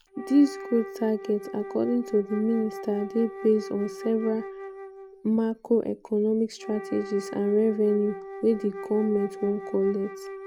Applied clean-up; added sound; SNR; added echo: none; Wind instrument, woodwind instrument; 13 dB; none.